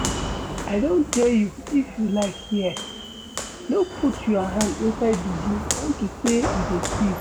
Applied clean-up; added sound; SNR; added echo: none; Walk, footsteps; 6 dB; none.